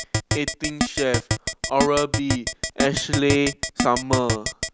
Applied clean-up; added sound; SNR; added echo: none; Keyboard (musical); 2 dB; none.